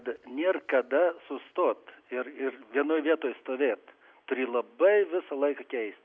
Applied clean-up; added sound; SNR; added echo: none; none; none; none.